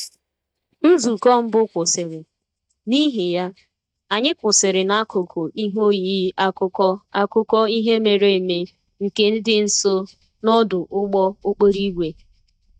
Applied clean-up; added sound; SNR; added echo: neural mask model DeepFilterNet 3.